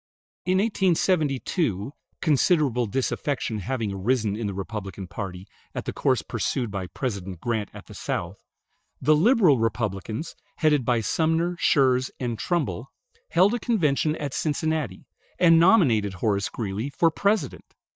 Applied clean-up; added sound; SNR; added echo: neural mask model DeepFilterNet 3.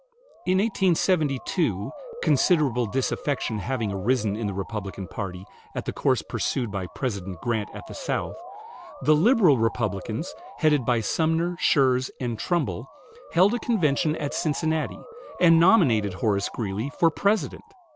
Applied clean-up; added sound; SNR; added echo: none; Motor vehicle (road) / Siren; 17 dB; none.